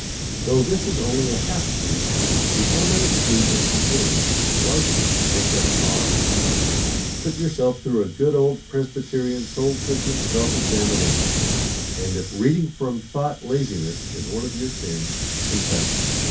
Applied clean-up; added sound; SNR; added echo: none; Hiss; -3 dB; reverberation time 0.3 s.